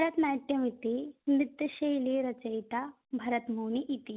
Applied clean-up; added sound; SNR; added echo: none; none; none; none.